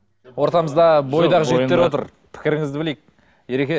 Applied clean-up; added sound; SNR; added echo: none; none; none; none.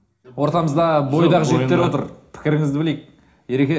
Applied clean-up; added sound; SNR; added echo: none; none; none; reverberation time 0.4 s.